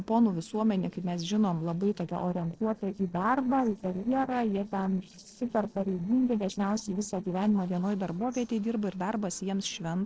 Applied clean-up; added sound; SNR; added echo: neural separator model SepFormer DNS4.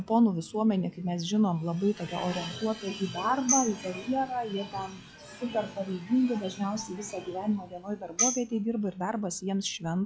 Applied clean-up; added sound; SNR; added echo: classical method log-MMSE.